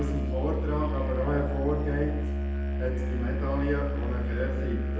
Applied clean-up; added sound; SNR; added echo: none; Musical instrument; -3 dB; reverberation time 0.9 s.